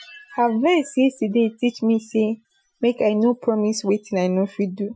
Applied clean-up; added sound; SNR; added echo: classical method Wiener filter.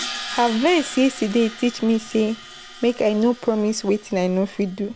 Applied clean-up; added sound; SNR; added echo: none; Crash cymbal; 15 dB; none.